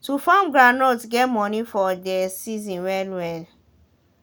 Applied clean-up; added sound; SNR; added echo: none; none; none; none.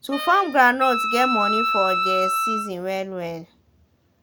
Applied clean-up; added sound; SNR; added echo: none; Wind instrument, woodwind instrument; 1 dB; none.